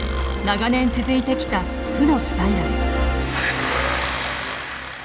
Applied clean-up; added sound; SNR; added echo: none; Burping, eructation; 14 dB; none.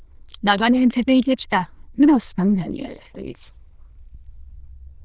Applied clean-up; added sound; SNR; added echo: neural diffusion model UNIVERSE++.